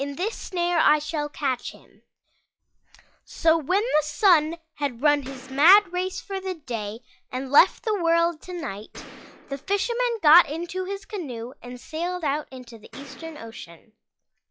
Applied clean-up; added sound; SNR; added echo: classical method log-MMSE.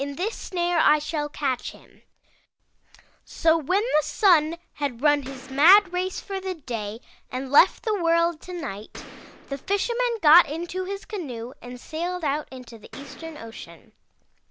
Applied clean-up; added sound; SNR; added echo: none; Boom; 18 dB; none.